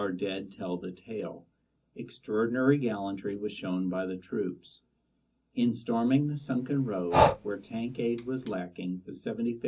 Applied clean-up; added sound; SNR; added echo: none; Breathing; -1 dB; reverberation time 0.3 s.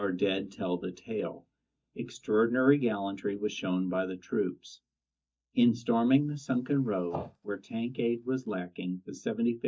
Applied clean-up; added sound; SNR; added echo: neural mask model DeepFilterNet 3.